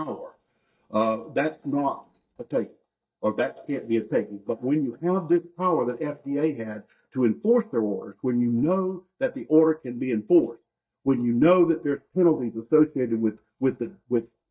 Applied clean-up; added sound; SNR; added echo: neural mask model DeepFilterNet 3.